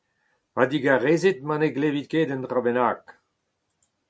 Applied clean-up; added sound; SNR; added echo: none; none; none; none.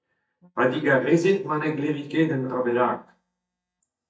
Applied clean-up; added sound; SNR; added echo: neural mask model DeepFilterNet 3.